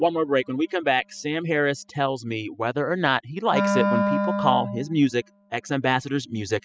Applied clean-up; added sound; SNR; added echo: classical method spectral subtraction.